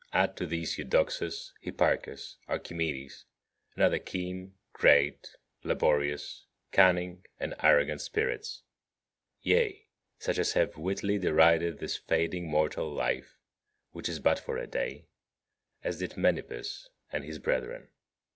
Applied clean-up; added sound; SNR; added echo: none; none; none; none.